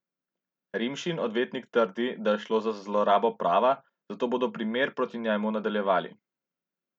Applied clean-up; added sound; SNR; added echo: none; none; none; none.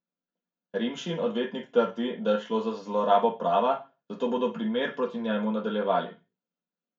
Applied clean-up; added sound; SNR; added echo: none; none; none; reverberation time 0.3 s.